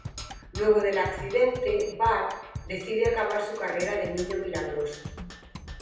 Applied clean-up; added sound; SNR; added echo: none; Percussion; 13 dB; reverberation time 0.8 s.